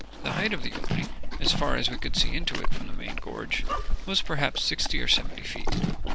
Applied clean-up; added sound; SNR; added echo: none; Livestock, farm animals, working animals; 10 dB; none.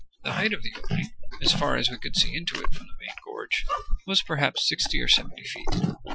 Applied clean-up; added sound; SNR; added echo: classical method Wiener filter.